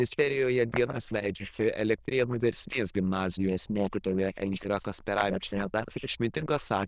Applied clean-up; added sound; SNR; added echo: neural diffusion model UNIVERSE++.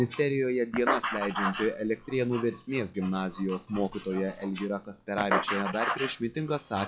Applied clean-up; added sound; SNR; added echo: classical method log-MMSE.